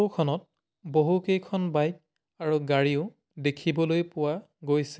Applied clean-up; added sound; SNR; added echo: none; none; none; none.